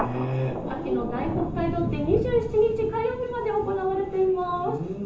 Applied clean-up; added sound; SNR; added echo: none; Thunder; 7 dB; reverberation time 0.6 s.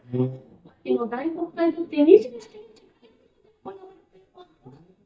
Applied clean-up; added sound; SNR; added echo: neural mask model DeepFilterNet 3.